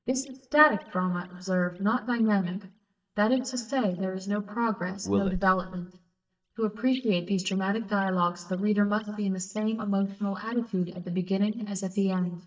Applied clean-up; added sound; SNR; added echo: neural mask model DeepFilterNet 3.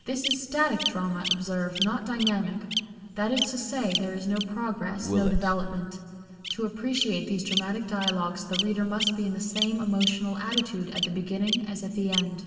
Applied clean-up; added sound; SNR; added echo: none; Bird vocalization, bird call, bird song; 4 dB; reverberation time 2.0 s.